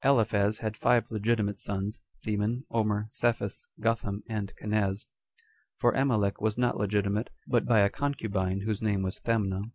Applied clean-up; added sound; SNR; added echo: none; none; none; none.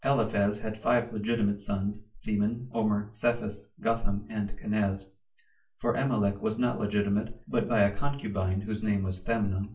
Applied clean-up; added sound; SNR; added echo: none; none; none; reverberation time 0.3 s.